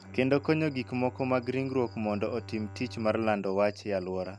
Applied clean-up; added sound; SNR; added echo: none; Bowed string instrument; 17 dB; none.